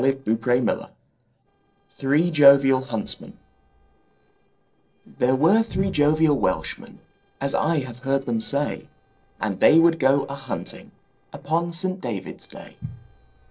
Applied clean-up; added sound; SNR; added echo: neural separator model SepFormer DNS4.